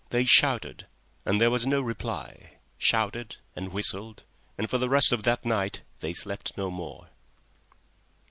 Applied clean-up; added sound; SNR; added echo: none; none; none; none.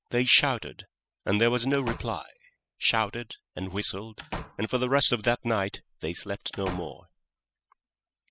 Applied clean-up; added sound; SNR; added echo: classical method spectral subtraction.